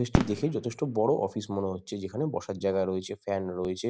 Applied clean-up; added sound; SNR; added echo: none; Fireworks; 5 dB; none.